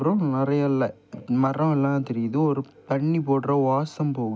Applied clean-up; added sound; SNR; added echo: none; none; none; none.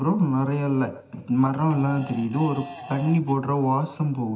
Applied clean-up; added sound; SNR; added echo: none; Fart; 15 dB; reverberation time 0.8 s.